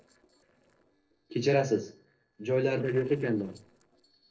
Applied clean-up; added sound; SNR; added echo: neural separator model SepFormer DNS4.